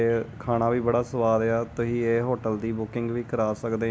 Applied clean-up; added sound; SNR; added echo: none; none; none; none.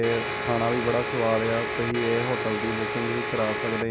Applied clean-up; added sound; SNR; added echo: none; Domestic sounds, home sounds; 2 dB; none.